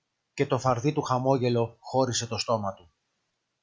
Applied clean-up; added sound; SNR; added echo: none; none; none; none.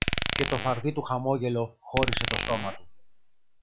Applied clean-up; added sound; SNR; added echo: none; Glass; 0 dB; none.